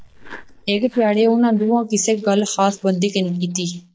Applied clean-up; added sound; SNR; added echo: neural mask model DeepFilterNet 3.